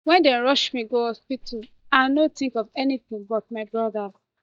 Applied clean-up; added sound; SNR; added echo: neural mask model DeepFilterNet 3.